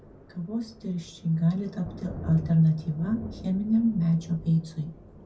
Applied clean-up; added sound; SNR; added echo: none; Thunder; 15 dB; reverberation time 0.3 s.